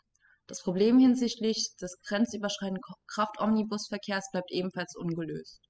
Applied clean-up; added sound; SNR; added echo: classical method spectral subtraction.